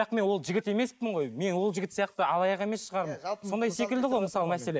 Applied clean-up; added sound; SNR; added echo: neural mask model Resemble Enhance denoiser.